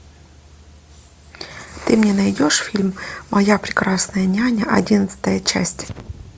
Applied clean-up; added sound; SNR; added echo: none; none; none; none.